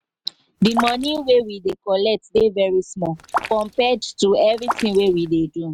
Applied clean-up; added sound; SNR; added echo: neural mask model RNNoise.